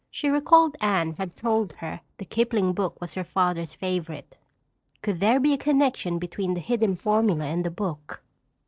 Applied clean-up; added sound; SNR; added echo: neural separator model SepFormer DNS4.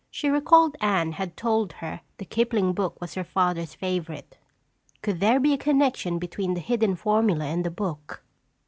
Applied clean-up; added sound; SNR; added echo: none; none; none; none.